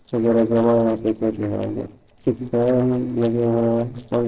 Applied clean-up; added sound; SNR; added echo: neural separator model SepFormer DNS4.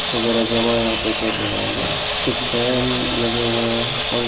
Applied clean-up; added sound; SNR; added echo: none; Sawing; 1 dB; reverberation time 1.2 s.